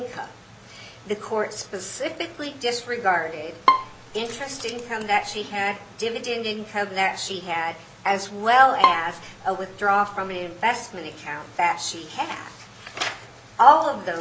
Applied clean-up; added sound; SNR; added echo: none; Bowed string instrument; 2 dB; none.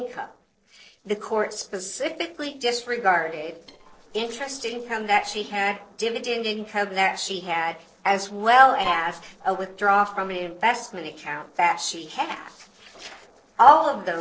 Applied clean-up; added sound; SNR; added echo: neural separator model SepFormer DNS4.